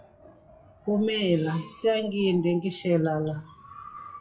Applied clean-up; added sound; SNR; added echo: classical method WPE with log-MMSE.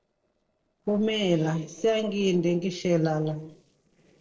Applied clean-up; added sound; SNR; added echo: neural separator model SepFormer DNS4.